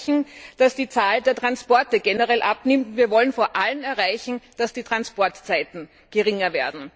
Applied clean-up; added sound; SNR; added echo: none; none; none; none.